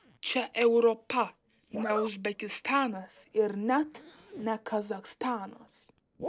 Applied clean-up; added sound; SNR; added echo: none; Zipper (clothing); 15 dB; none.